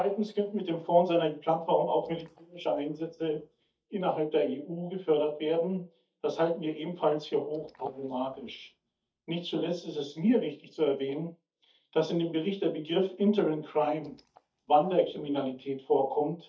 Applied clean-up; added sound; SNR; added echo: neural mask model DeepFilterNet 3.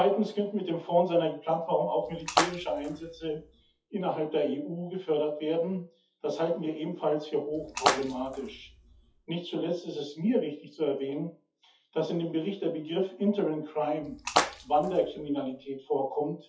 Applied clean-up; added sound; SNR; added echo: classical method WPE with log-MMSE.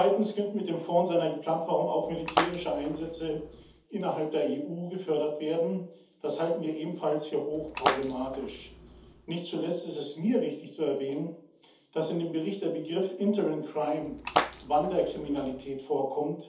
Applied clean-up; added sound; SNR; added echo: none; Splash, splatter; 4 dB; reverberation time 0.6 s.